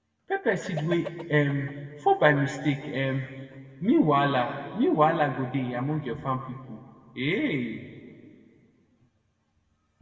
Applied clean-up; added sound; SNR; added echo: none; Chicken, rooster; 15 dB; reverberation time 2.0 s.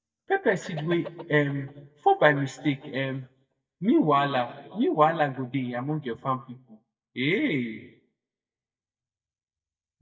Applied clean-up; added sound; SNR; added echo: neural mask model DeepFilterNet 3.